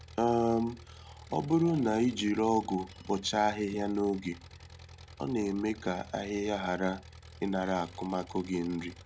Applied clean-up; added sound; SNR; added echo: none; Engine; 19 dB; none.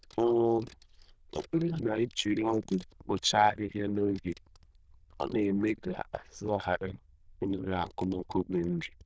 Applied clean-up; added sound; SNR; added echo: neural diffusion model UNIVERSE++.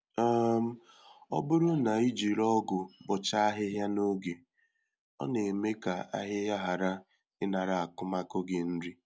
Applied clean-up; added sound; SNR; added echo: none; none; none; none.